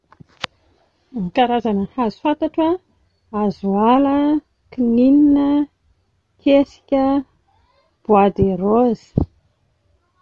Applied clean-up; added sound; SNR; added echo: none; none; none; none.